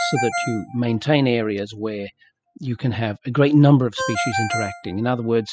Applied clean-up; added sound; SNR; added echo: classical method spectral subtraction.